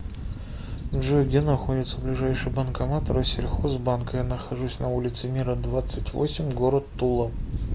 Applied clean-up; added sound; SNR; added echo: none; Wind / Bird; 5 dB; none.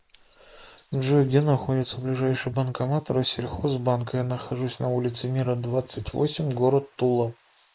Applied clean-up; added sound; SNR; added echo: neural mask model Resemble Enhance denoiser.